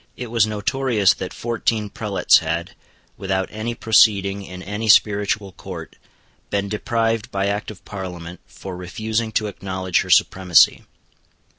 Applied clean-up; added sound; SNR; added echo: none; none; none; none.